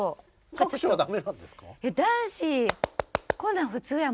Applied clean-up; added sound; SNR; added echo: none; none; none; none.